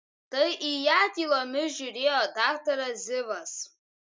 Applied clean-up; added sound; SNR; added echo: none; none; none; none.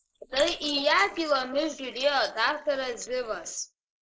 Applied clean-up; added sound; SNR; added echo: neural mask model Resemble Enhance denoiser.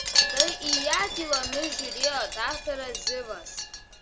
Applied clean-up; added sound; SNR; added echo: none; Wind chime; -3 dB; none.